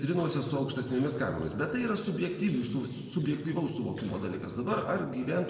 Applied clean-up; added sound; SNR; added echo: neural separator model SepFormer DNS4.